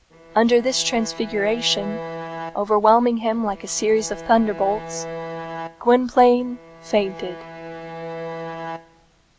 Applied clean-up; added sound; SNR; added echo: none; Bowed string instrument; 13 dB; none.